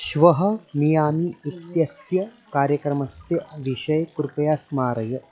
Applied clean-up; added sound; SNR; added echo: classical method log-MMSE.